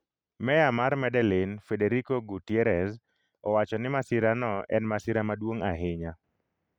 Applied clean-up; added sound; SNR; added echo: none; none; none; none.